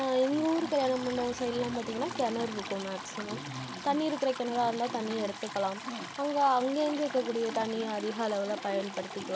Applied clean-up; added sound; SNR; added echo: none; Stream; 12 dB; none.